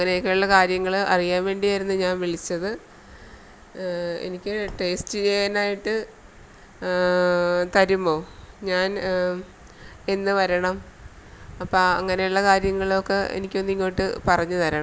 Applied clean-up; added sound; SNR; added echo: none; none; none; none.